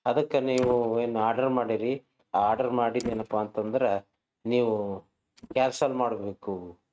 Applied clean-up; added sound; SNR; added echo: neural mask model RNNoise.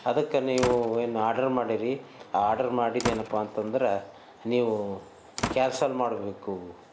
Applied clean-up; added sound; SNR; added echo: none; Slam; 11 dB; none.